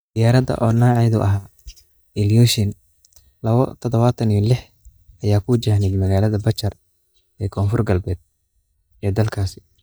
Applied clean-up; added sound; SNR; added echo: neural mask model DeepFilterNet 3.